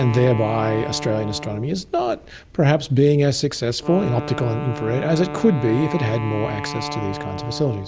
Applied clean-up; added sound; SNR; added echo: none; Wind instrument, woodwind instrument; 11 dB; none.